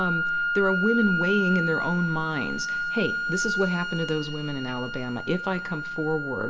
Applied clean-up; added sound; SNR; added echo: none; Wind instrument, woodwind instrument; 2 dB; reverberation time 2.8 s.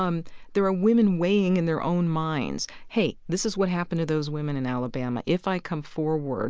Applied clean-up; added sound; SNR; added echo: none; none; none; none.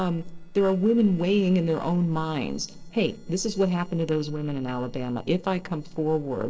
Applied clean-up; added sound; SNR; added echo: neural separator model SepFormer DNS4.